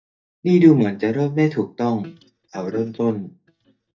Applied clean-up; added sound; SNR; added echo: neural mask model DeepFilterNet 3.